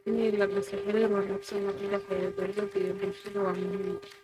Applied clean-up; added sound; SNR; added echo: neural mask model RNNoise.